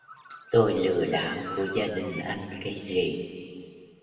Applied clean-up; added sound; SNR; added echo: none; Bird; 16 dB; reverberation time 2.1 s.